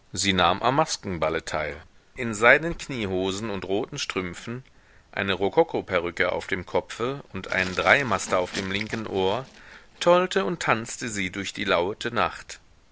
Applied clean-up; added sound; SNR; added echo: none; Glass; 17 dB; none.